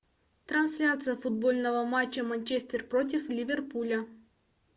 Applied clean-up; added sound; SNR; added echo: none; none; none; none.